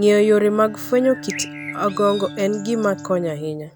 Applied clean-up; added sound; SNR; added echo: none; Bird + Bowed string instrument; 15 dB; none.